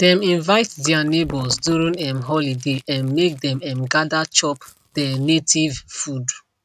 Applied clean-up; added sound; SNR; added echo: neural mask model RNNoise.